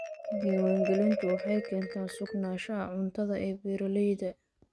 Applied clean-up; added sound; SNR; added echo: neural mask model RNNoise.